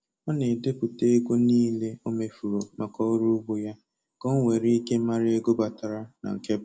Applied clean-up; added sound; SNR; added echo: none; none; none; none.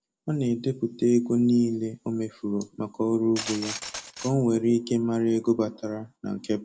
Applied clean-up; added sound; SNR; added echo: none; Glass; 12 dB; none.